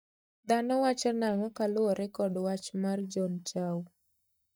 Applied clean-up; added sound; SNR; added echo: neural mask model DeepFilterNet 3.